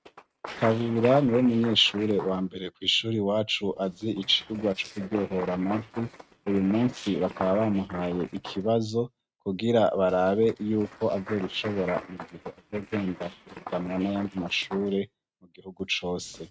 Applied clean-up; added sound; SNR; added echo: neural mask model RNNoise.